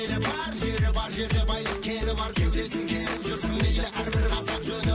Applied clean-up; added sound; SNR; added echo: none; none; none; none.